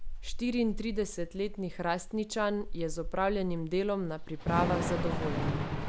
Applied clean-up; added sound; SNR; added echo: none; Thunder / Rain; 2 dB; none.